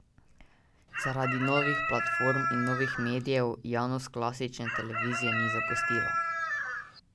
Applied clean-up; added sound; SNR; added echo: none; Chicken, rooster; -2 dB; none.